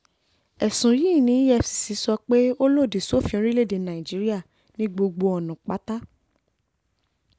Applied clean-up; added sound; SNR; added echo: none; none; none; none.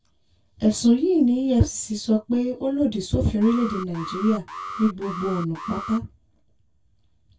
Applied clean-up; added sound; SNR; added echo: none; Alarm; 12 dB; reverberation time 0.1 s.